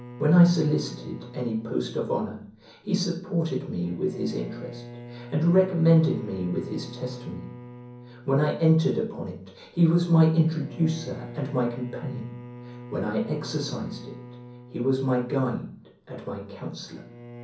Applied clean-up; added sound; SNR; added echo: none; Bowed string instrument; 17 dB; reverberation time 0.6 s.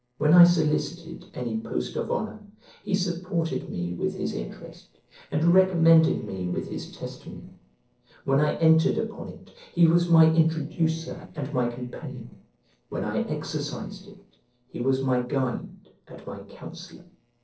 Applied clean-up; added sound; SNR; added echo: neural separator model SepFormer DNS4.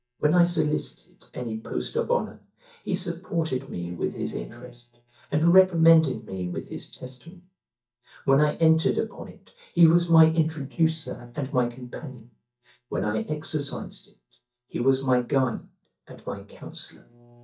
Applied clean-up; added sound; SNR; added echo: neural mask model DeepFilterNet 3.